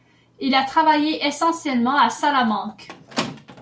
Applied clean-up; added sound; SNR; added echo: none; Squeak; 16 dB; none.